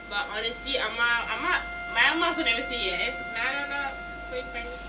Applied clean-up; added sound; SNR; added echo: none; Wind instrument, woodwind instrument; 9 dB; reverberation time 0.2 s.